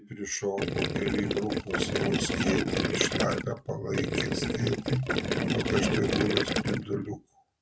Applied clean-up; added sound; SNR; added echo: none; Gurgling; -3 dB; none.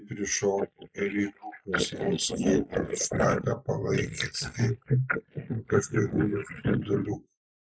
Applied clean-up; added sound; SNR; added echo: neural mask model Resemble Enhance denoiser.